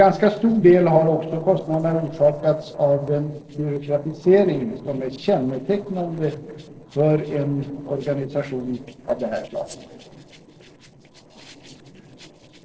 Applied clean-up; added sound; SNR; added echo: neural separator model SepFormer DNS4.